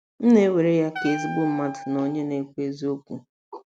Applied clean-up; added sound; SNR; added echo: none; Wind instrument, woodwind instrument; 12 dB; none.